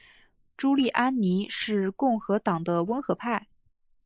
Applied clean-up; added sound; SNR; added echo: neural mask model Resemble Enhance denoiser.